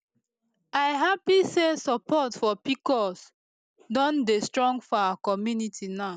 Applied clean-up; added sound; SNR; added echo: none; none; none; none.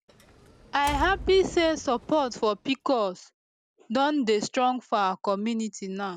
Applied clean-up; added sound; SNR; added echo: none; Door; 14 dB; none.